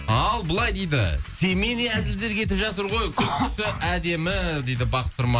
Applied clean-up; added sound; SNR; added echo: none; none; none; none.